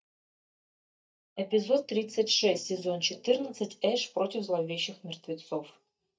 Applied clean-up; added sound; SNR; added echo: neural mask model DeepFilterNet 3.